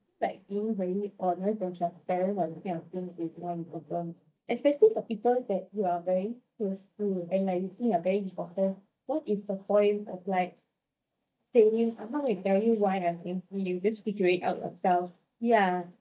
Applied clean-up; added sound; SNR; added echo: neural mask model DeepFilterNet 3.